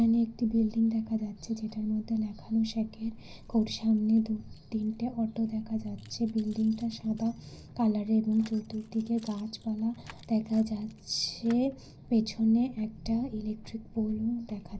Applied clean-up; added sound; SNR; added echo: none; Keys jangling; 20 dB; reverberation time 0.4 s.